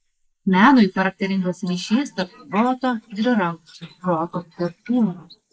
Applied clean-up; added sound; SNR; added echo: neural mask model Resemble Enhance denoiser.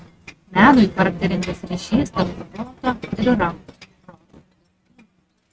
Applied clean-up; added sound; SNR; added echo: neural mask model RNNoise.